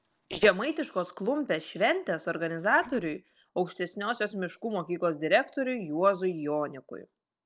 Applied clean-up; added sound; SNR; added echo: neural separator model SepFormer DNS4.